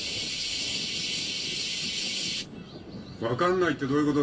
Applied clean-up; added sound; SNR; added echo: none; Thunder; 14 dB; reverberation time 0.2 s.